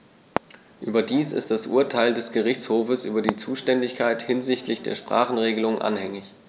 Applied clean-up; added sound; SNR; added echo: none; Fireworks; 14 dB; none.